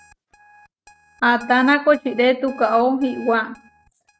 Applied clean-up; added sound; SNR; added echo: neural mask model RNNoise.